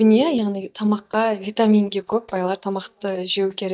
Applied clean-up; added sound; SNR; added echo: neural mask model DeepFilterNet 3.